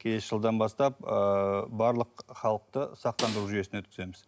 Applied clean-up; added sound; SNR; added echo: none; Snare drum; 11 dB; none.